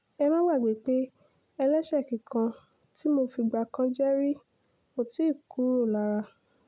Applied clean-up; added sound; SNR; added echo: none; none; none; none.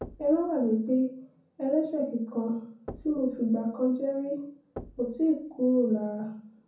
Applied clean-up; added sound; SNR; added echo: none; Knock; 20 dB; reverberation time 0.5 s.